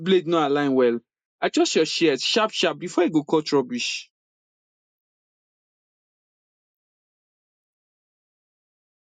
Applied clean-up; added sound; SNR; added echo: neural mask model Resemble Enhance denoiser.